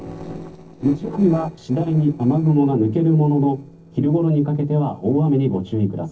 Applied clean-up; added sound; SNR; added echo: neural separator model SepFormer DNS4.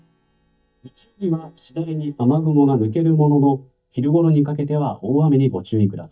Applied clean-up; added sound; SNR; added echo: neural mask model DeepFilterNet 3.